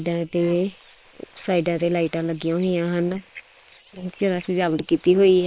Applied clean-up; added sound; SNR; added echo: neural separator model SepFormer WHAM!.